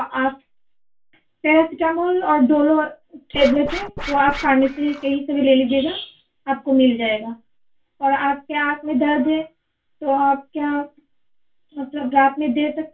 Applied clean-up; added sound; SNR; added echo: none; Scratching (performance technique); 11 dB; reverberation time 0.2 s.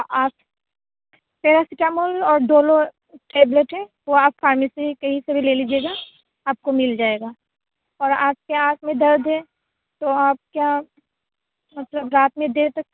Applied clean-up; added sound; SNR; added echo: none; none; none; none.